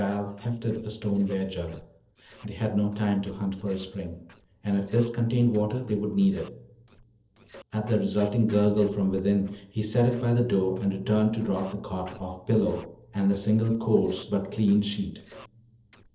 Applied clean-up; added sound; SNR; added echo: neural separator model SepFormer DNS4.